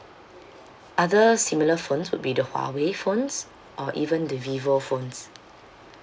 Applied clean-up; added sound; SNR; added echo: none; none; none; none.